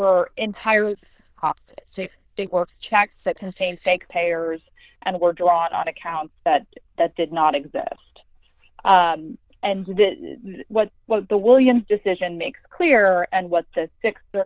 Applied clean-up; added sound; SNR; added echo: neural diffusion model UNIVERSE++.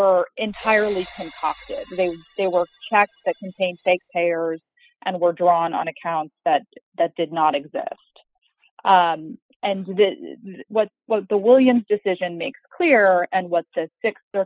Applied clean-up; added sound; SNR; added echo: classical method spectral subtraction.